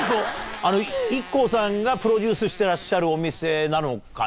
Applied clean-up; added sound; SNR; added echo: none; Motorcycle + Run; 17 dB; none.